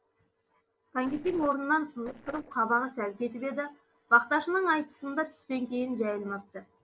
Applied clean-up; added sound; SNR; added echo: neural separator model SepFormer DNS4.